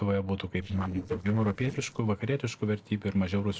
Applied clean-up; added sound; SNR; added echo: neural separator model SepFormer DNS4.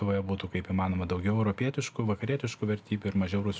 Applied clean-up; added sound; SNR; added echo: none; none; none; none.